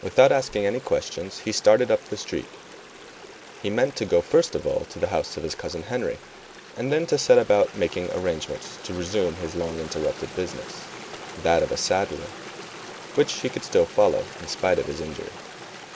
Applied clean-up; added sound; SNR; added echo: none; Stream; 16 dB; none.